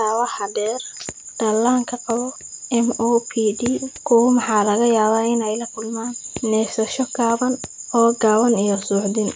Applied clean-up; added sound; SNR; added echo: none; none; none; none.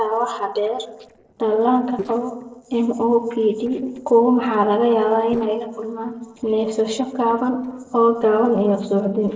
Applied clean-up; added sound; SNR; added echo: neural separator model SepFormer DNS4.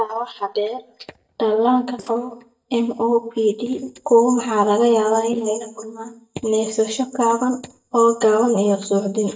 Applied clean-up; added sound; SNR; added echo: neural mask model DeepFilterNet 3.